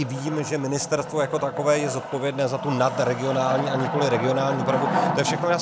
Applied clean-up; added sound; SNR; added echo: none; Wood; 4 dB; none.